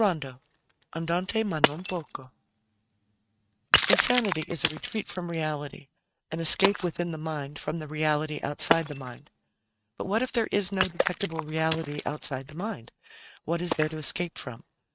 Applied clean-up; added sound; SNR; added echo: neural mask model RNNoise.